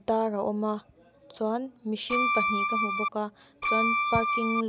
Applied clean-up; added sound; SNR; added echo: none; Bowed string instrument; -4 dB; none.